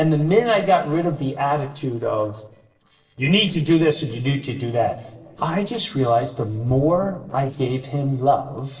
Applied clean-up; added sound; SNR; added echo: neural separator model SepFormer DNS4.